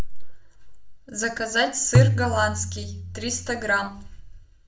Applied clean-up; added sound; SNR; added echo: none; Tabla; -2 dB; reverberation time 0.3 s.